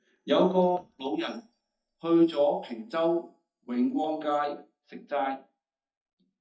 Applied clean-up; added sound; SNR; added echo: neural mask model DeepFilterNet 3.